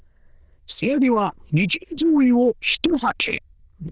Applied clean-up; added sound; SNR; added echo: neural diffusion model UNIVERSE++.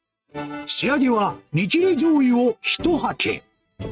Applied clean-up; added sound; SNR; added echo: neural mask model RNNoise.